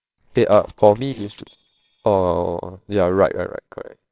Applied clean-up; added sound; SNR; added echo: neural separator model SepFormer WHAMR!.